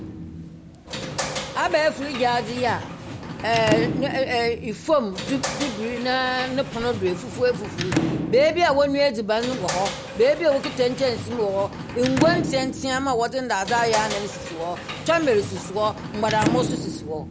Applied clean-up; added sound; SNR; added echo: none; Sliding door / Slam; 6 dB; none.